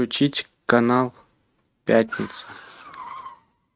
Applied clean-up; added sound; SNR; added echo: neural mask model RNNoise.